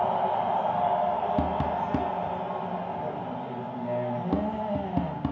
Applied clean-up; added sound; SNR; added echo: none; Tap; 8 dB; reverberation time 0.9 s.